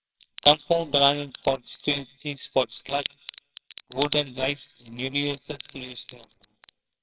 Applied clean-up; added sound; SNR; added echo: neural separator model SepFormer WHAMR!.